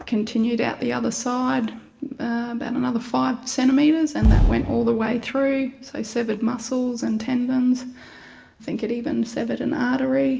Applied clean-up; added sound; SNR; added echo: none; Fireworks; 1 dB; reverberation time 0.7 s.